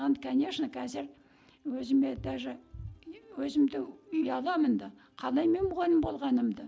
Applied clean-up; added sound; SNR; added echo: none; none; none; none.